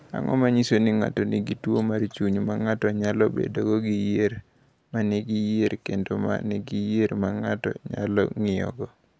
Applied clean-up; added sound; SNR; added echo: none; none; none; none.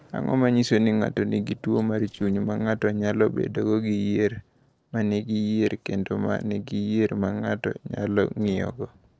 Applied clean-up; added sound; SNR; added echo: neural separator model SepFormer DNS4.